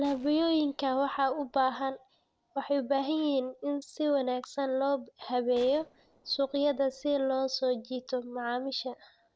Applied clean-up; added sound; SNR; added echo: neural separator model SepFormer DNS4.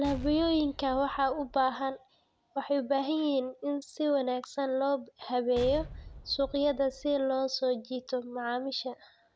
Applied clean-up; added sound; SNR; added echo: none; Explosion; 14 dB; none.